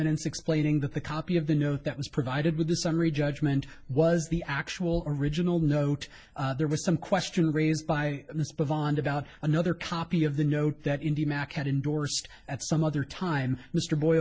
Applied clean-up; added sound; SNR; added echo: none; none; none; none.